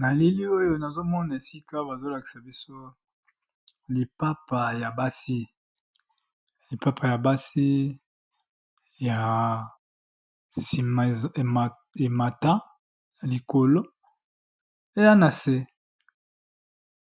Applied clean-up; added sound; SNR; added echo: none; none; none; none.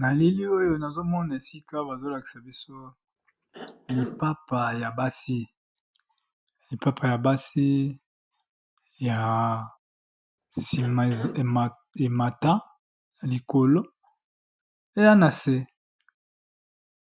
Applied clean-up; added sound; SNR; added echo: none; Cough; 12 dB; none.